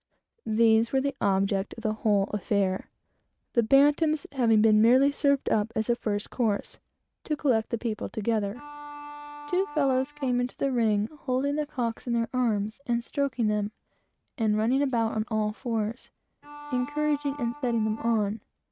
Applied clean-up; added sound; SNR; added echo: neural mask model RNNoise.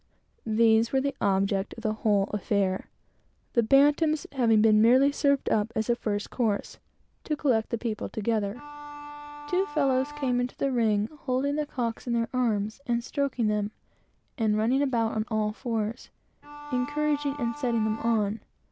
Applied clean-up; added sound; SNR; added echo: none; Bowed string instrument; 13 dB; none.